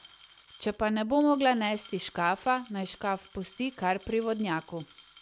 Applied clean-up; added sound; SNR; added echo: none; Glass; 16 dB; none.